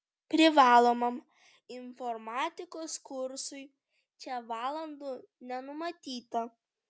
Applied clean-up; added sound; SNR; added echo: none; none; none; none.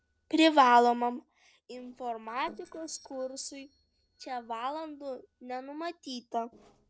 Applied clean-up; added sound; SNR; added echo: neural separator model SepFormer DNS4.